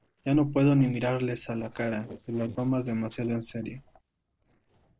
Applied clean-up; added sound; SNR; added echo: neural separator model SepFormer DNS4.